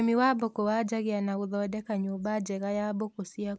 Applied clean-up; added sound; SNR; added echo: none; none; none; none.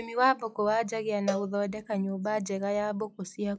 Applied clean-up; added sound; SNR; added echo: classical method log-MMSE.